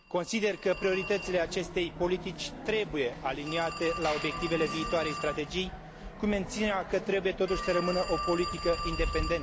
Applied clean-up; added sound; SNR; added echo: none; Telephone; 7 dB; none.